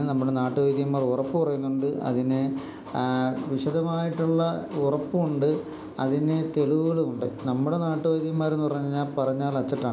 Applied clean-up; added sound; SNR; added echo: none; none; none; none.